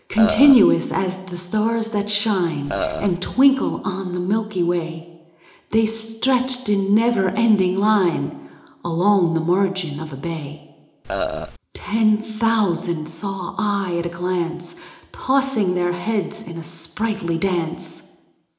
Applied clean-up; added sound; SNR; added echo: none; Burping, eructation; 4 dB; reverberation time 0.8 s.